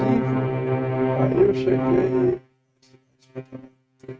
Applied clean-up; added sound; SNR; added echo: neural mask model RNNoise.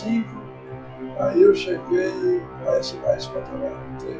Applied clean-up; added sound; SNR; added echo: classical method log-MMSE.